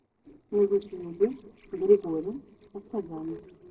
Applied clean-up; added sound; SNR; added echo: neural separator model SepFormer DNS4.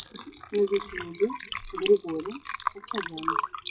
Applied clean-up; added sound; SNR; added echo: classical method WPE with log-MMSE.